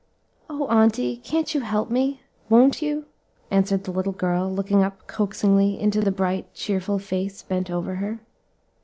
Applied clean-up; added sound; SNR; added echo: none; none; none; none.